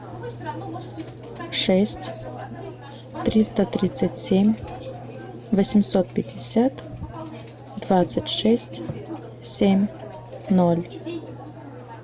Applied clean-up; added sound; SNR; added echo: none; none; none; none.